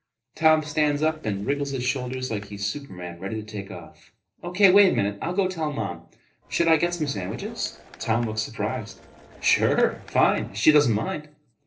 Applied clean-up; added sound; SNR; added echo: neural separator model SepFormer DNS4.